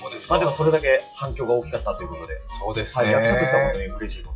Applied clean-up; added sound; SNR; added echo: classical method WPE with log-MMSE.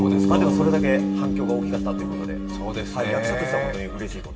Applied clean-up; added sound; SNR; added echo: none; Bass guitar; -2 dB; reverberation time 0.8 s.